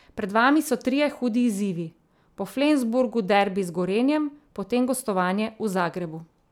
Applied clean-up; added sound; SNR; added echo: none; none; none; none.